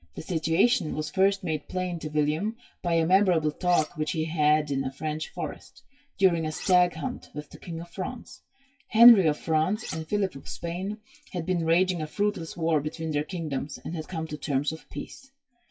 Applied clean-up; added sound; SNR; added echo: classical method WPE with log-MMSE.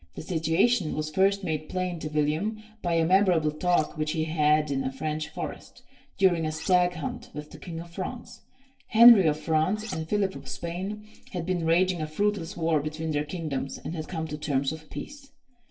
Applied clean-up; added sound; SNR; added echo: neural separator model SepFormer DNS4.